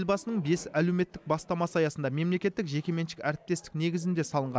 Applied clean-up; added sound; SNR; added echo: none; none; none; none.